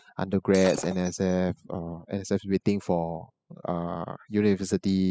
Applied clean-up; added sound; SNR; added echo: classical method spectral subtraction.